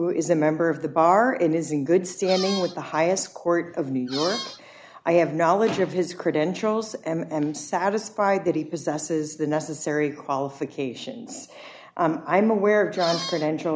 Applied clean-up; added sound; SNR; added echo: none; Squeak; 9 dB; none.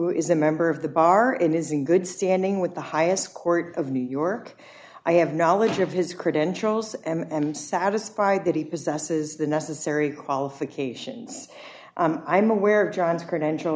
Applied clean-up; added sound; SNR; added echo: none; none; none; none.